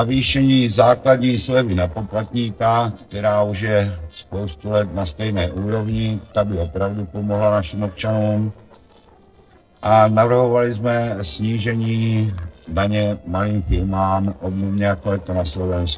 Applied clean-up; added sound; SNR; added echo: neural separator model SepFormer DNS4.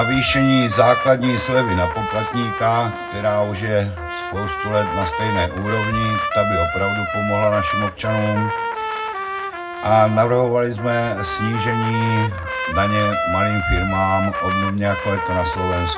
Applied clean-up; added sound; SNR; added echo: none; Trumpet; 4 dB; reverberation time 0.3 s.